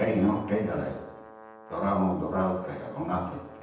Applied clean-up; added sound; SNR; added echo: none; Brass instrument; 20 dB; reverberation time 0.9 s.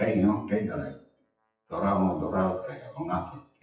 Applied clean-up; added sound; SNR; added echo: classical method WPE with log-MMSE.